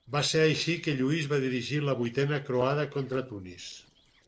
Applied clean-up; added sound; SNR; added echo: neural separator model SepFormer DNS4.